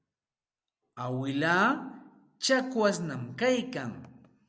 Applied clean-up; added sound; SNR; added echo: none; none; none; none.